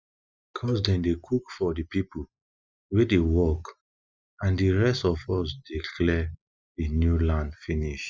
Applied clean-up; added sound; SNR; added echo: classical method spectral subtraction.